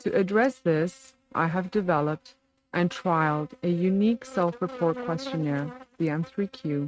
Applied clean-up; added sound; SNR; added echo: neural mask model RNNoise.